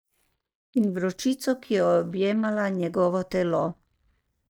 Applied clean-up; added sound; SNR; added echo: neural mask model DeepFilterNet 3.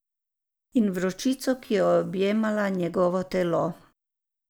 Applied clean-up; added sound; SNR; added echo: none; none; none; none.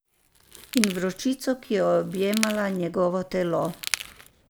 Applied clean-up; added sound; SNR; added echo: none; Crackle; 10 dB; none.